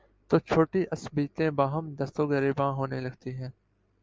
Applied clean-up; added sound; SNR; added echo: none; none; none; none.